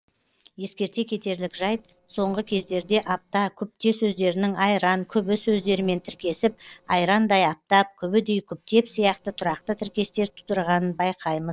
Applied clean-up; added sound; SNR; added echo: neural separator model SepFormer DNS4.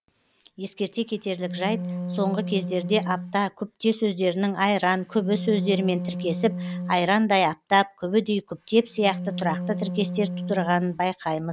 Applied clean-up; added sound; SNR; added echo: none; Wind instrument, woodwind instrument; 8 dB; none.